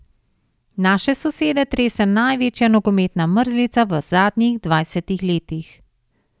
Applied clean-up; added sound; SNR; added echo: none; none; none; none.